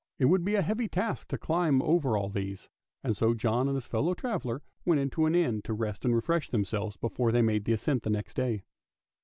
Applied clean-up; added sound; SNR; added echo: none; none; none; none.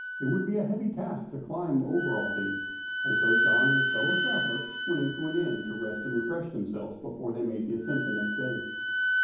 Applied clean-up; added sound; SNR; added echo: none; Wind instrument, woodwind instrument; 0 dB; reverberation time 1.2 s.